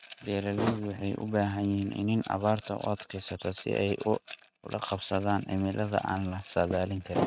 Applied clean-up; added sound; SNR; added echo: neural mask model RNNoise.